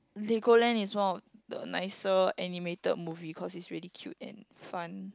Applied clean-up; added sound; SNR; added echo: none; none; none; none.